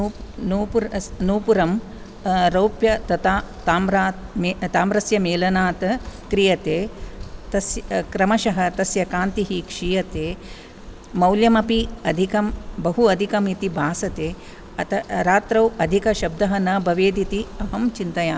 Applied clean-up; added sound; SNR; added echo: none; none; none; none.